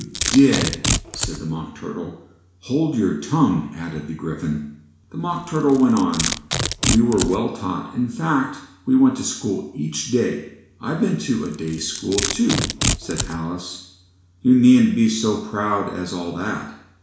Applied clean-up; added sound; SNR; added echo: none; Domestic sounds, home sounds; 8 dB; reverberation time 0.7 s.